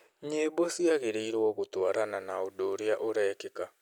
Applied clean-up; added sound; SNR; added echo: none; none; none; none.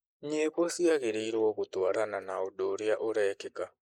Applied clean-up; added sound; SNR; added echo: neural mask model Resemble Enhance denoiser.